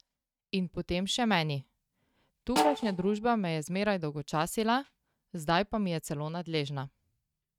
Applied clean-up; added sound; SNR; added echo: neural mask model RNNoise.